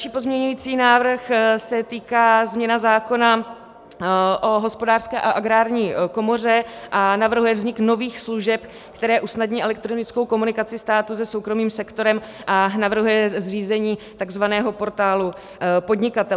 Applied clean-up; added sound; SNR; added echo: none; none; none; none.